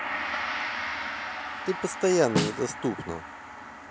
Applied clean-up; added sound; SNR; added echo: none; Gong + Snare drum; 2 dB; none.